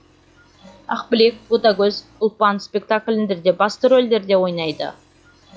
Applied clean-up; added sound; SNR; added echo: classical method log-MMSE.